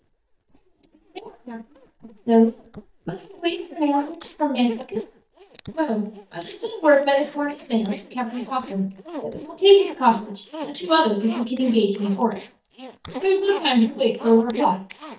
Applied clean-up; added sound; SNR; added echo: neural mask model DeepFilterNet 3.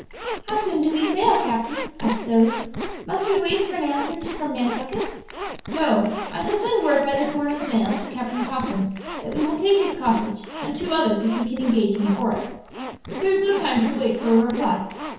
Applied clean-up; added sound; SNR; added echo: none; Zipper (clothing); 9 dB; reverberation time 0.9 s.